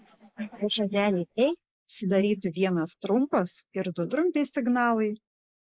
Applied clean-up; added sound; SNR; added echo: neural mask model Resemble Enhance denoiser.